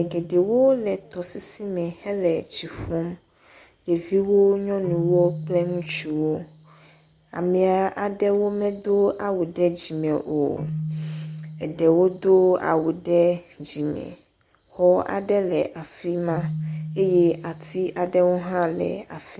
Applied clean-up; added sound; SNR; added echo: none; Keyboard (musical); 15 dB; none.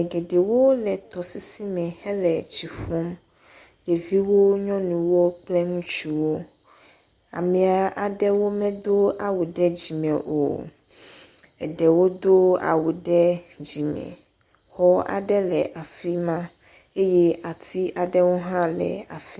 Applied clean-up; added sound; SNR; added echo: none; none; none; none.